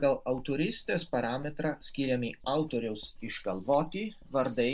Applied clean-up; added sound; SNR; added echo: none; Writing; 16 dB; none.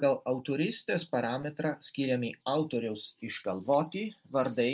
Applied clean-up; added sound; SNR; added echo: none; none; none; none.